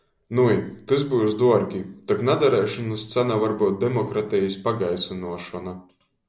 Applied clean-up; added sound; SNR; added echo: none; none; none; none.